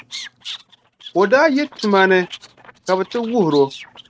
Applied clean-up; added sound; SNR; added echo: neural mask model RNNoise.